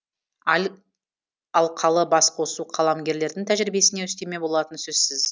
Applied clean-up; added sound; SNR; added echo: none; none; none; none.